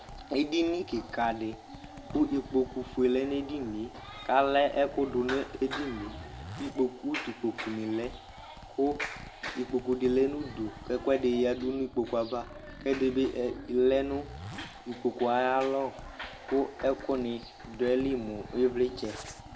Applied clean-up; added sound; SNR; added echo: none; Domestic sounds, home sounds + Zipper (clothing); 16 dB; none.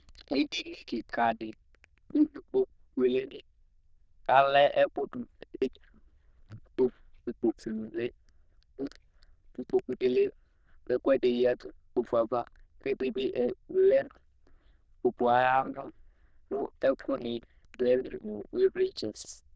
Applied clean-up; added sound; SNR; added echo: neural diffusion model UNIVERSE++.